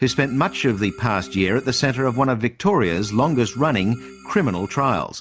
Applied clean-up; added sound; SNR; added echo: none; Organ; 19 dB; none.